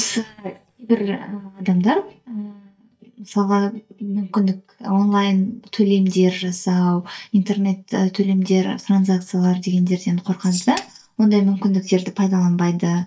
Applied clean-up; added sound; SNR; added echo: neural mask model DeepFilterNet 3.